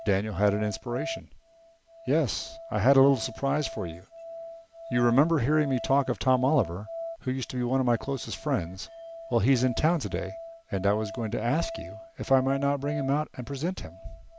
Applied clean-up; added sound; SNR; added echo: none; Musical instrument; 14 dB; none.